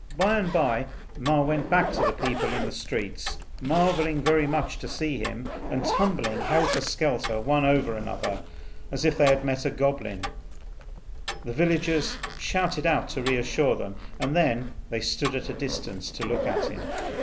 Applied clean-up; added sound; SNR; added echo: none; Tick-tock + Zipper (clothing); 5 dB; none.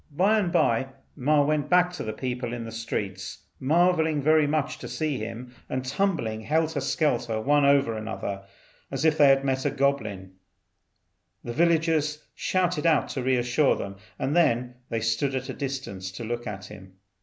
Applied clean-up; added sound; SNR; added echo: none; none; none; none.